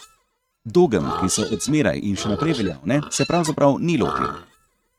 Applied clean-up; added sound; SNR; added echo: neural mask model RNNoise.